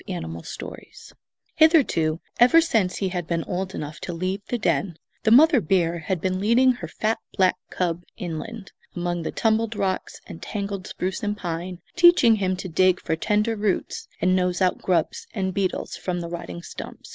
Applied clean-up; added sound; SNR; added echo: none; none; none; none.